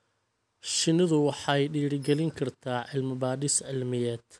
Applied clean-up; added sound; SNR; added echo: none; none; none; none.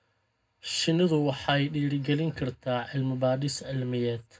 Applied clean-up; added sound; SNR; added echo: none; none; none; reverberation time 0.3 s.